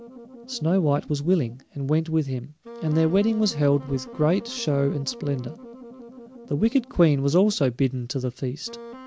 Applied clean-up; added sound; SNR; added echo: none; Wind instrument, woodwind instrument; 18 dB; none.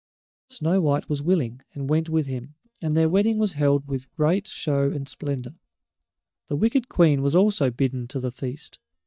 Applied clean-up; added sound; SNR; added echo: neural mask model DeepFilterNet 3.